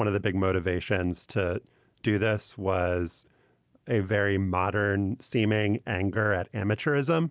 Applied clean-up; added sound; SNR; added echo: none; none; none; none.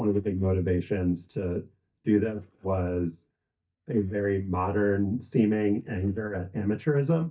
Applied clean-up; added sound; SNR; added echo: neural mask model DeepFilterNet 3.